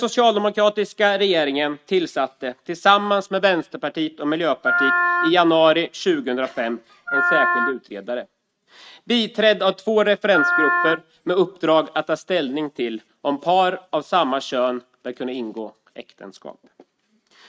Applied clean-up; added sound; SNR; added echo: neural mask model RNNoise.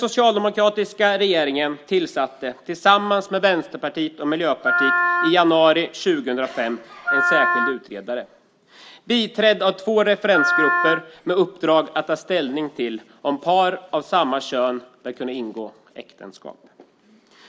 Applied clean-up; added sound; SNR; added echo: none; Wind instrument, woodwind instrument; 1 dB; none.